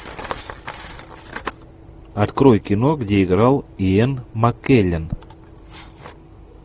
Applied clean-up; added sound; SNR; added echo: none; none; none; none.